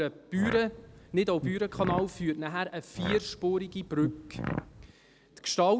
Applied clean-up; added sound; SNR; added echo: none; Fart; 8 dB; none.